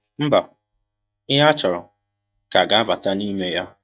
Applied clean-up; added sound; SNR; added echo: neural mask model DeepFilterNet 3.